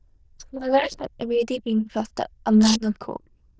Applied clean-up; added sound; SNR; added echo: neural diffusion model UNIVERSE++.